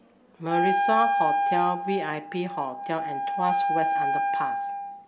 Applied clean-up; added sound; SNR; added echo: none; Wind instrument, woodwind instrument; -3 dB; none.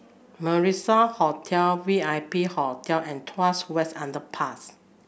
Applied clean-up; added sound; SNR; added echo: none; none; none; none.